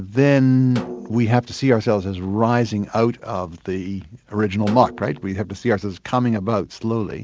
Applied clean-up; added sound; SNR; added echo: none; Snare drum; 18 dB; none.